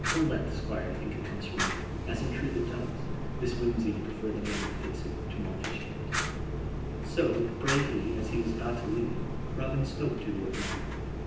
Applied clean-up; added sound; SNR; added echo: none; Fire; 0 dB; reverberation time 0.9 s.